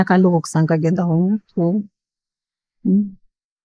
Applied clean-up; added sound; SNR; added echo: neural mask model Resemble Enhance denoiser.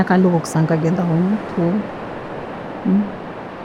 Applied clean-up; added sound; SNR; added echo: none; Waves, surf; 10 dB; none.